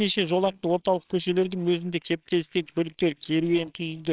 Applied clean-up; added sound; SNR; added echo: neural separator model SepFormer WHAMR!.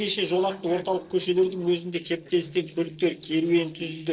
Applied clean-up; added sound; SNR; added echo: neural separator model SepFormer DNS4.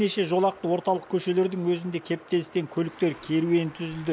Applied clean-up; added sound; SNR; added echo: none; none; none; none.